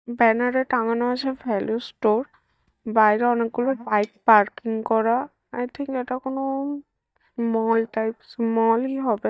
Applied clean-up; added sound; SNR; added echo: neural mask model DeepFilterNet 3.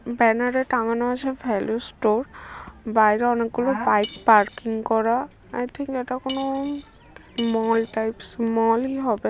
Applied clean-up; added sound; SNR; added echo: none; Cutlery, silverware / Dishes, pots, and pans; 17 dB; none.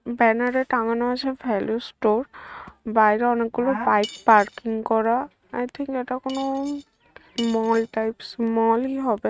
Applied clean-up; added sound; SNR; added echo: neural mask model RNNoise.